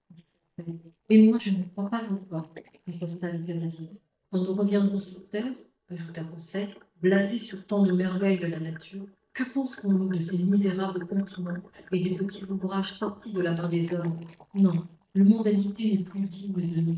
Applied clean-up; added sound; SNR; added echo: neural mask model DeepFilterNet 3.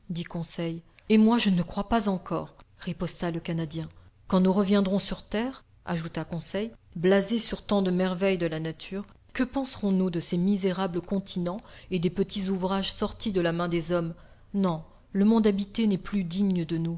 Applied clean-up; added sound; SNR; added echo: none; none; none; none.